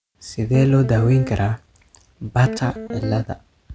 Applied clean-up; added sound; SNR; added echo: none; Guitar; 10 dB; none.